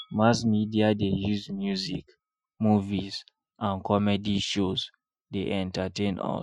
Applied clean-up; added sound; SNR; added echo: classical method Wiener filter.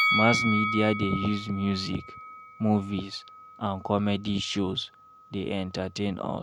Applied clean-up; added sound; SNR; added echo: none; Bell; 5 dB; none.